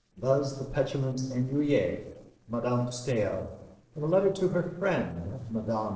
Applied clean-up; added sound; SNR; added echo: neural separator model SepFormer DNS4.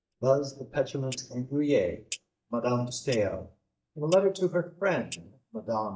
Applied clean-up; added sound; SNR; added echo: neural mask model DeepFilterNet 3.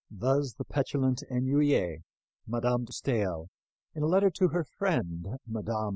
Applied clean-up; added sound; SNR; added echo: none; none; none; none.